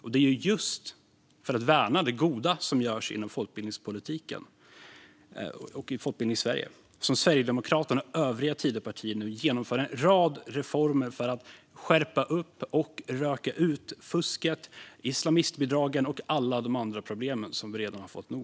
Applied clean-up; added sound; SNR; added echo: none; none; none; none.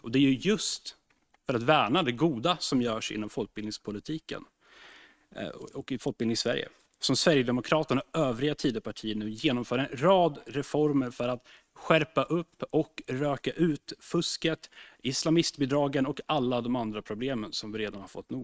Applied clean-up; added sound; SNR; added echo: neural mask model RNNoise.